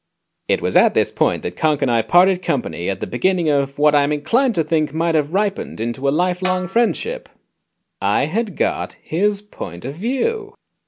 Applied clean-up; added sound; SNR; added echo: none; Snare drum; 13 dB; none.